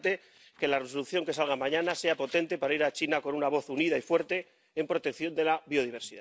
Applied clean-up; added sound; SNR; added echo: none; none; none; none.